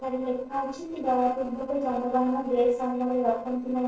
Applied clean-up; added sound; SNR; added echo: neural separator model SepFormer DNS4.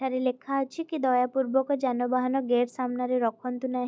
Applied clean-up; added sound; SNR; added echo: none; none; none; none.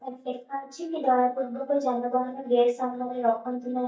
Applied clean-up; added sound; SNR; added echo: neural mask model DeepFilterNet 3.